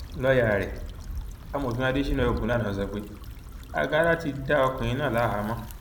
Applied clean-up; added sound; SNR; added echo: none; Stream / Trickle, dribble / Traffic noise, roadway noise; 9 dB; none.